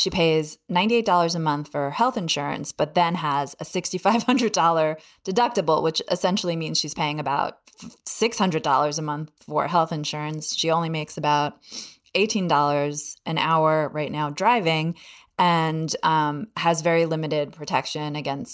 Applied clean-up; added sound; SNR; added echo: none; none; none; none.